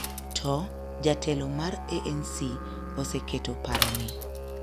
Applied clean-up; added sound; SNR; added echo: none; Musical instrument + Mechanisms / Bicycle; 2 dB; none.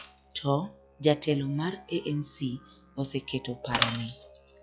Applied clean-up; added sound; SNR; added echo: classical method log-MMSE.